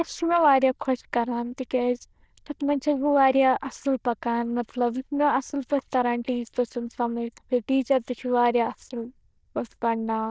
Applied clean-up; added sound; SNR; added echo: neural diffusion model UNIVERSE++.